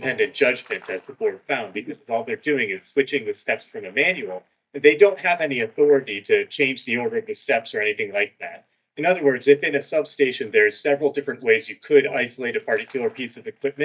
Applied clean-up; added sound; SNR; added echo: neural mask model DeepFilterNet 3.